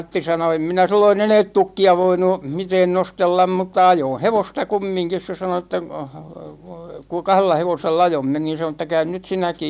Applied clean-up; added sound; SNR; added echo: none; none; none; none.